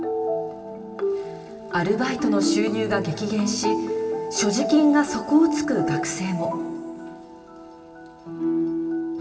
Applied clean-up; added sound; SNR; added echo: none; none; none; reverberation time 2.2 s.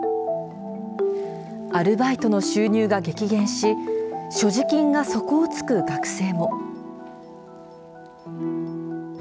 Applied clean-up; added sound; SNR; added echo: none; none; none; none.